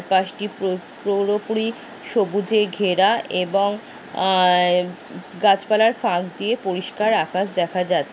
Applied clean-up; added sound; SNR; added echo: none; none; none; none.